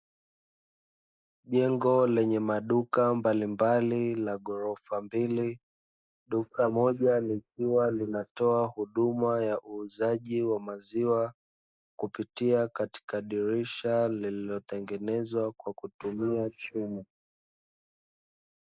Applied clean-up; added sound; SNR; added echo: neural mask model Resemble Enhance denoiser.